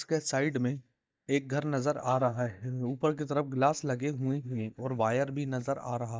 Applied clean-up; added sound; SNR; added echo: neural mask model DeepFilterNet 3.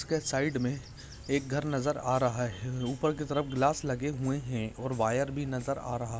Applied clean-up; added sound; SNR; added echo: none; none; none; none.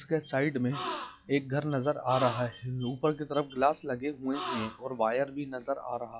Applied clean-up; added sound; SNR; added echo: classical method log-MMSE.